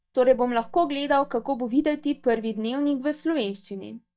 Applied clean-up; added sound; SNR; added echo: neural mask model DeepFilterNet 3.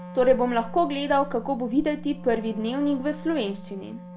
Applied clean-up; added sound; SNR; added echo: none; Wind instrument, woodwind instrument; 15 dB; none.